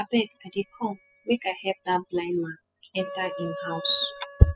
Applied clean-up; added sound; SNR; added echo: classical method spectral subtraction.